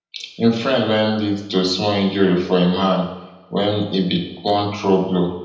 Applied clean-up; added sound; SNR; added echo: none; none; none; reverberation time 0.8 s.